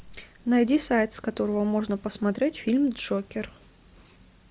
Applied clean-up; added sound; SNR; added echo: none; none; none; none.